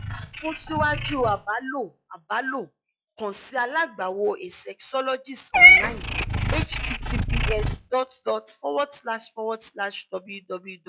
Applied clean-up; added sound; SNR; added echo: classical method log-MMSE.